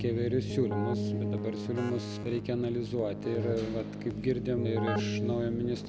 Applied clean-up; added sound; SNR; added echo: none; Keyboard (musical); 2 dB; none.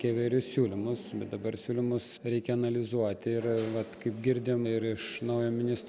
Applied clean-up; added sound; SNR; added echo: none; none; none; none.